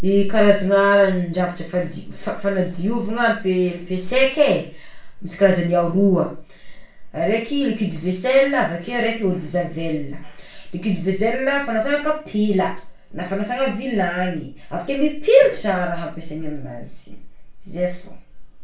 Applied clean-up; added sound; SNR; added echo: none; none; none; reverberation time 0.3 s.